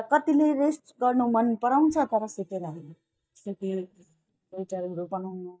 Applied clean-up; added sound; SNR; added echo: neural mask model DeepFilterNet 3.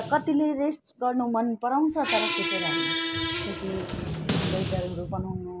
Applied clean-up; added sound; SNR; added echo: none; Squeak; 3 dB; none.